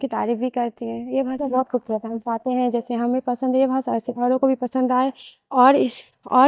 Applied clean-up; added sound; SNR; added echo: neural mask model DeepFilterNet 3.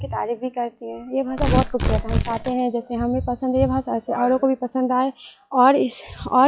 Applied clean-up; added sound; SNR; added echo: classical method log-MMSE.